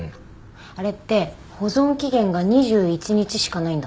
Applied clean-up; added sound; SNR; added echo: none; none; none; none.